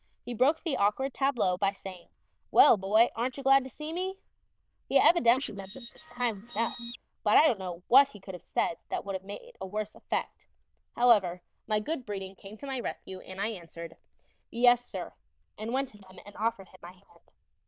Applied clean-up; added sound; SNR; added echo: neural diffusion model UNIVERSE++.